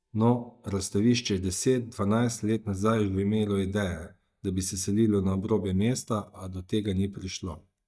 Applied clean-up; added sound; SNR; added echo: neural mask model DeepFilterNet 3.